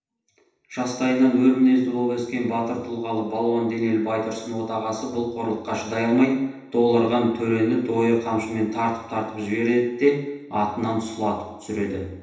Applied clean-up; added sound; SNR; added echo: none; none; none; reverberation time 0.9 s.